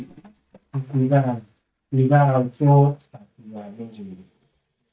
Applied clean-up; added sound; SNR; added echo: neural mask model DeepFilterNet 3.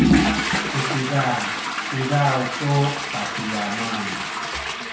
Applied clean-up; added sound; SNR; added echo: none; Toilet flush / Water; -2 dB; reverberation time 0.6 s.